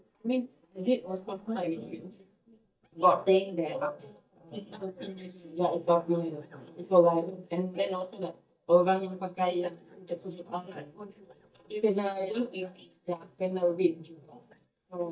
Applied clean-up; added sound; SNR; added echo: neural mask model DeepFilterNet 3.